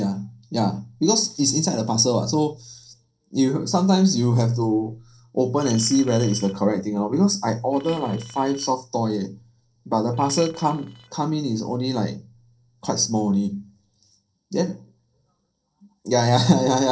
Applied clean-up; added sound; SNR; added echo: neural separator model SepFormer DNS4.